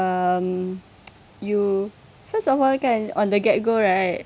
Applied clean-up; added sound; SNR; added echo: none; none; none; none.